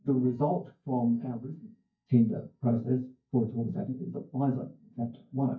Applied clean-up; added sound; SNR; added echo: neural mask model DeepFilterNet 3.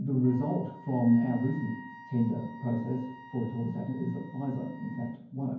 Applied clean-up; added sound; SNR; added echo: none; Wind instrument, woodwind instrument; 19 dB; reverberation time 0.9 s.